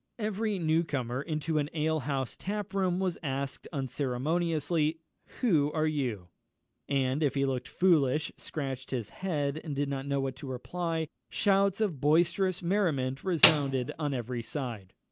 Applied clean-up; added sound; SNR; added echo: none; Snare drum; -1 dB; none.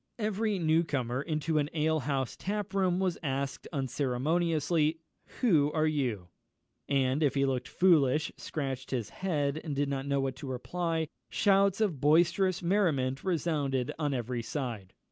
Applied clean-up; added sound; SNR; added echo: none; none; none; none.